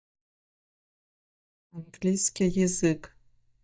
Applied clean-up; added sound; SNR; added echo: neural mask model DeepFilterNet 3.